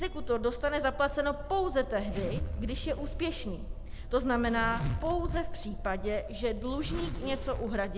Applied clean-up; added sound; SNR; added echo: none; Zipper (clothing); 4 dB; none.